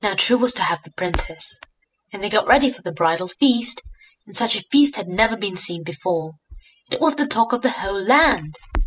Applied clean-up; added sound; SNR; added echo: classical method spectral subtraction.